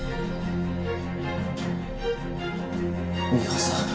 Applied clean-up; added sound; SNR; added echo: none; Organ; 16 dB; reverberation time 0.2 s.